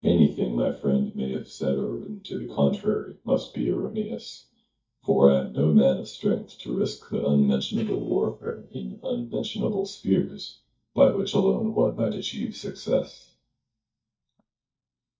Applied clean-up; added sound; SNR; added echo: neural mask model DeepFilterNet 3.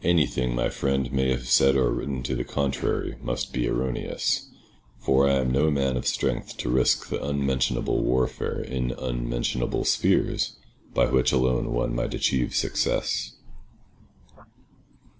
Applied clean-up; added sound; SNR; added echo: none; none; none; none.